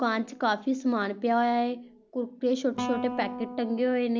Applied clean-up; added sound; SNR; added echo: none; Guitar; 12 dB; none.